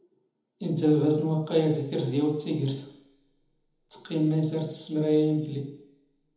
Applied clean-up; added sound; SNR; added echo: none; none; none; reverberation time 1.1 s.